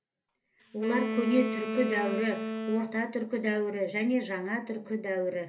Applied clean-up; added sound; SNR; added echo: none; Wind instrument, woodwind instrument; 4 dB; reverberation time 0.3 s.